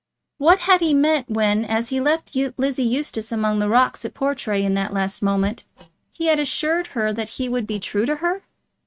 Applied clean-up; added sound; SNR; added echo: neural mask model RNNoise.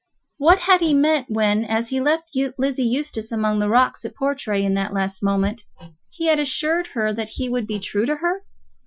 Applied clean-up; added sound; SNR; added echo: classical method Wiener filter.